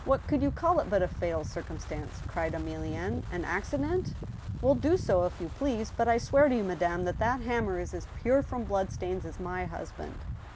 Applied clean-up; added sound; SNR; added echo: none; Wind; 8 dB; none.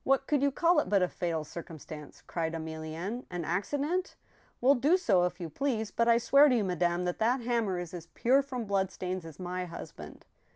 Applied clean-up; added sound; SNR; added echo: none; none; none; none.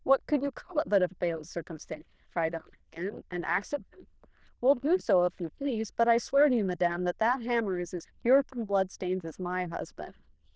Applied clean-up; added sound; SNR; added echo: neural diffusion model UNIVERSE++.